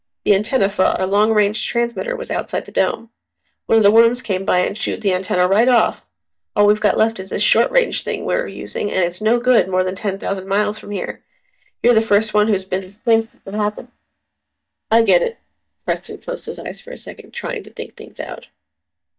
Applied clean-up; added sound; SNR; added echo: neural mask model DeepFilterNet 3.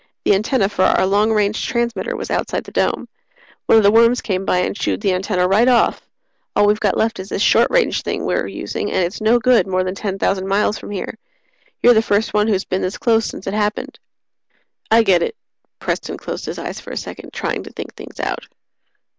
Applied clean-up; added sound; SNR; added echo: none; none; none; none.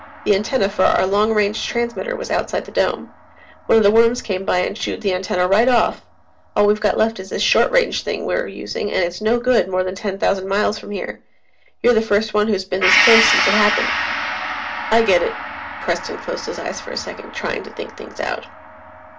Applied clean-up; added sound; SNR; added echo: none; Gong; 7 dB; reverberation time 0.2 s.